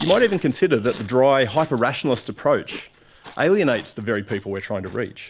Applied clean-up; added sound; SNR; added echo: none; Chewing, mastication; 14 dB; none.